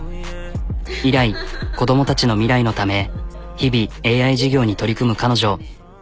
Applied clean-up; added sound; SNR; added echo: none; none; none; none.